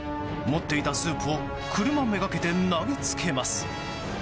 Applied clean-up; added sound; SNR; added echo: none; none; none; none.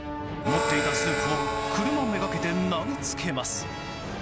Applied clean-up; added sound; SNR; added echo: none; Harmonica; 1 dB; none.